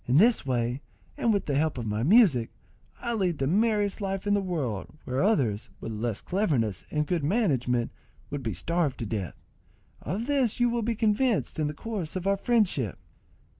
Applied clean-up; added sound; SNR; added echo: none; none; none; none.